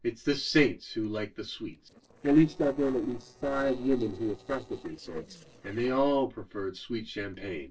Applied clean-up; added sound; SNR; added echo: neural separator model SepFormer DNS4.